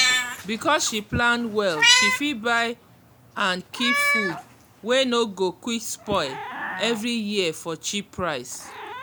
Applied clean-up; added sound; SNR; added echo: none; Meow; 2 dB; none.